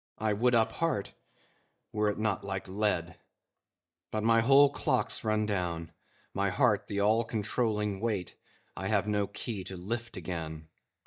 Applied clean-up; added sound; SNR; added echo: neural mask model DeepFilterNet 3.